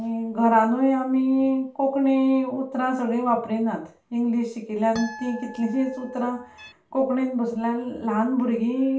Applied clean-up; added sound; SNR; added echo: none; Harp; 17 dB; reverberation time 0.3 s.